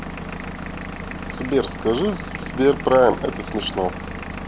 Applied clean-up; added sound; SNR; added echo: none; Engine / Vehicle; 8 dB; none.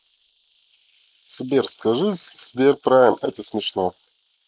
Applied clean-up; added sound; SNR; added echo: neural mask model Resemble Enhance denoiser.